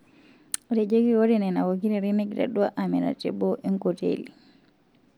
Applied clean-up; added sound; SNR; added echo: none; none; none; none.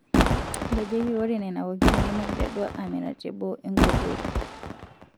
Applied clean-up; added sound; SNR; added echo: none; Fireworks; -5 dB; none.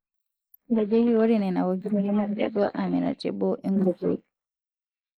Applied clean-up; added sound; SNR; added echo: neural mask model Resemble Enhance denoiser.